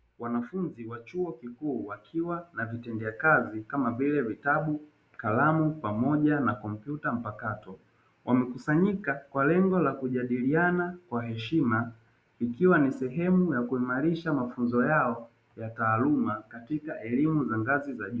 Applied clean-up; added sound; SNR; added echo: none; none; none; none.